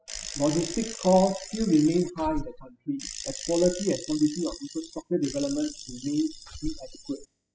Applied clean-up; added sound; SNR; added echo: classical method spectral subtraction.